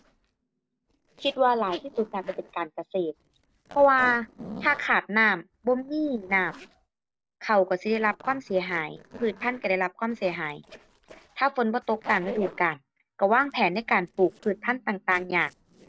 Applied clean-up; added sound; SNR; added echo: neural separator model SepFormer DNS4.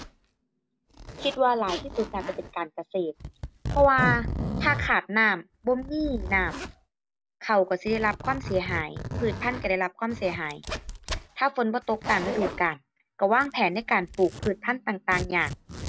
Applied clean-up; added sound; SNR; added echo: none; Zipper (clothing); 9 dB; none.